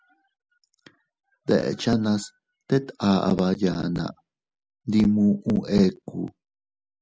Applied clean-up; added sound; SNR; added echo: none; none; none; none.